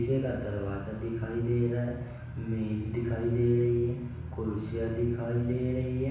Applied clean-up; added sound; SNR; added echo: none; none; none; reverberation time 1.1 s.